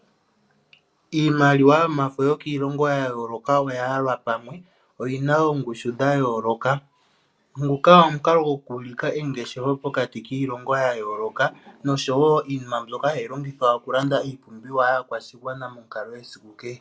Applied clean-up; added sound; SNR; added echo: none; none; none; none.